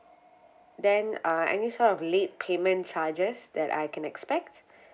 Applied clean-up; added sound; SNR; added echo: none; none; none; none.